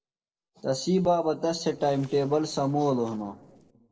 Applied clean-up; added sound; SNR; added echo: neural separator model SepFormer DNS4.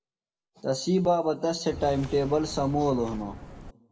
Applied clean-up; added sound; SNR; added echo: none; Subway, metro, underground; 13 dB; reverberation time 0.7 s.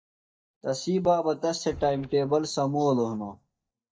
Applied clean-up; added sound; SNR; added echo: neural mask model DeepFilterNet 3.